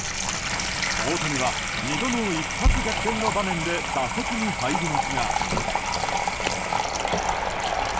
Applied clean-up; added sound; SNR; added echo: none; Sink (filling or washing) / Water tap, faucet; -4 dB; none.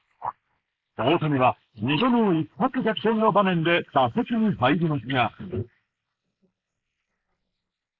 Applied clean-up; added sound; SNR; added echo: neural mask model Resemble Enhance denoiser.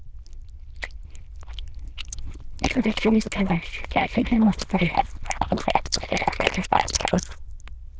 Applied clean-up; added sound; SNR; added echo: neural diffusion model UNIVERSE++.